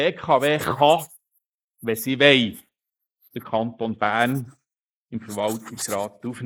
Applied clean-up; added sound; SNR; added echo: neural mask model Resemble Enhance denoiser.